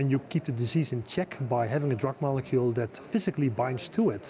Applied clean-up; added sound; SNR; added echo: none; none; none; none.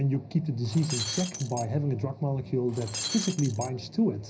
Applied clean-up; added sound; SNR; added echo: none; Shatter; 7 dB; reverberation time 0.4 s.